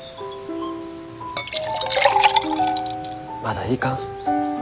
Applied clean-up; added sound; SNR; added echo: none; Liquid; -2 dB; none.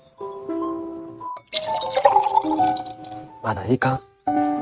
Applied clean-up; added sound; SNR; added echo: neural mask model RNNoise.